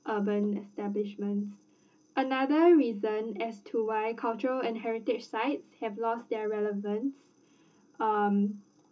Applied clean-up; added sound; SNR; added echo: none; none; none; reverberation time 0.2 s.